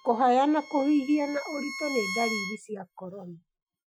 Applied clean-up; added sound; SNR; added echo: classical method Wiener filter.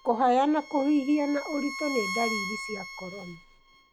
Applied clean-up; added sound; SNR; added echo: none; Bowed string instrument; 10 dB; none.